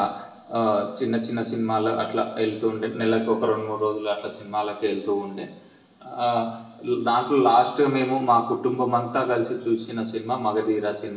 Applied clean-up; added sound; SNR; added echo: none; none; none; reverberation time 1.1 s.